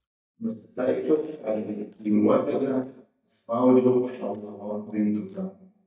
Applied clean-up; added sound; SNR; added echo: neural mask model DeepFilterNet 3.